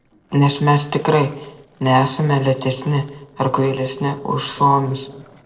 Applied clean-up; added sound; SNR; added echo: neural separator model SepFormer DNS4.